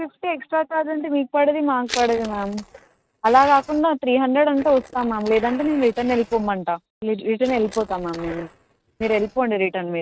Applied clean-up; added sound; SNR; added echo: neural mask model RNNoise.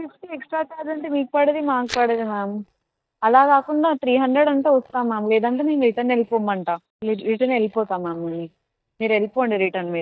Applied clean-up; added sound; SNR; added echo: neural mask model DeepFilterNet 3.